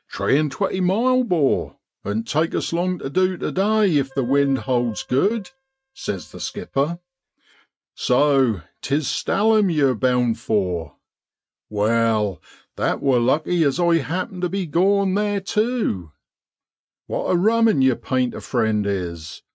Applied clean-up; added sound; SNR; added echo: neural mask model RNNoise.